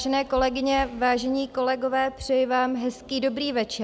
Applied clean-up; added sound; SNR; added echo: none; none; none; none.